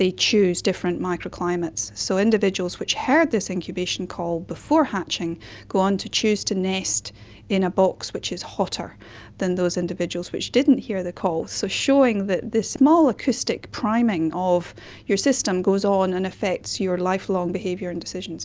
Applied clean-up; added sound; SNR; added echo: none; none; none; none.